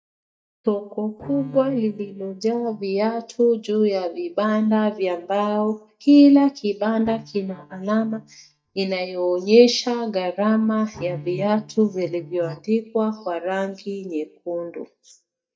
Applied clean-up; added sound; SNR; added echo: neural mask model DeepFilterNet 3.